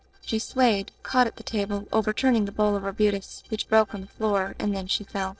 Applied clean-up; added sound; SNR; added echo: neural separator model SepFormer DNS4.